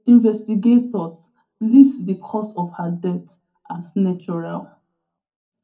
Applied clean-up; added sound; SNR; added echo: none; none; none; reverberation time 0.4 s.